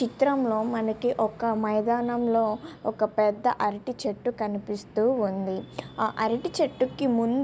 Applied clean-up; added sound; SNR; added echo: none; none; none; none.